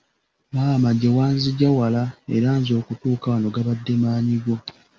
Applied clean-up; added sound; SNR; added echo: none; none; none; none.